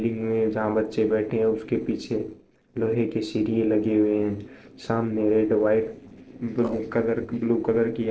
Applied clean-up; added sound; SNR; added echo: neural separator model SepFormer DNS4.